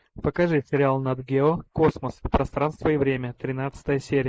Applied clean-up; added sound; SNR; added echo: neural mask model Resemble Enhance denoiser.